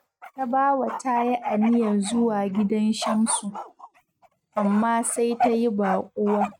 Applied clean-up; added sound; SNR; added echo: neural mask model RNNoise.